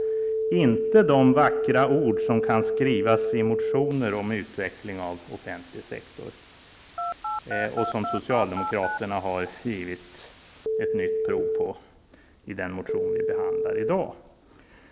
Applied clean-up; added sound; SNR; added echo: none; Telephone; 2 dB; none.